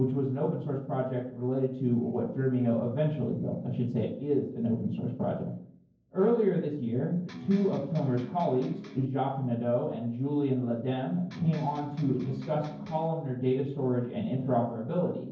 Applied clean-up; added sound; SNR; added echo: neural separator model SepFormer DNS4.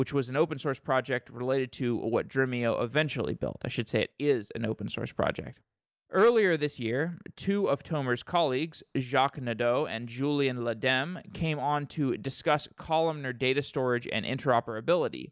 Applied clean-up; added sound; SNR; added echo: none; none; none; none.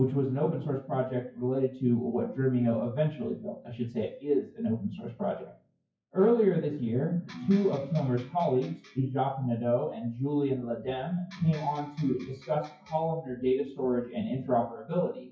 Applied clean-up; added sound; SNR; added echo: classical method WPE with log-MMSE.